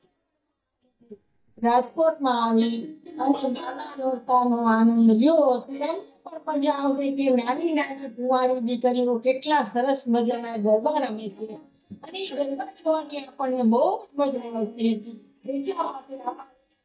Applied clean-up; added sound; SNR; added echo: neural mask model DeepFilterNet 3.